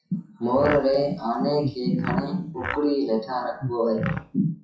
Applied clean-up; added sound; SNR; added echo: classical method WPE with log-MMSE.